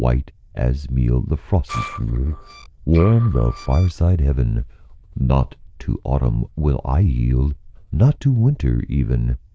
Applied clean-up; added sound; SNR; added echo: neural diffusion model UNIVERSE++.